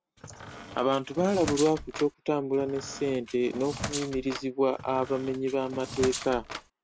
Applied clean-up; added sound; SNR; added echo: none; Squeak; 11 dB; none.